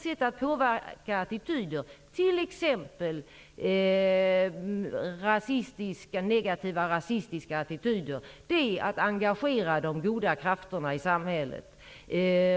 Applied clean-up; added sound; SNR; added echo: none; none; none; none.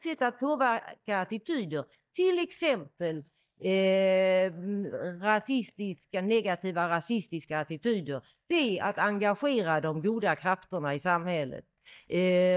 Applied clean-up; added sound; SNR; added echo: neural mask model DeepFilterNet 3.